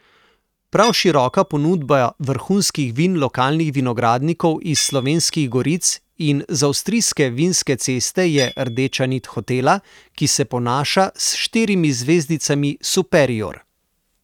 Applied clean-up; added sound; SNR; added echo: neural mask model RNNoise.